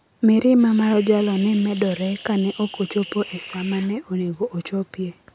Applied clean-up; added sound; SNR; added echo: none; Hiss; 18 dB; none.